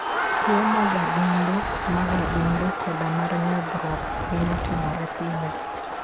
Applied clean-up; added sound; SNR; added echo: none; Wind + Crowd; 0 dB; none.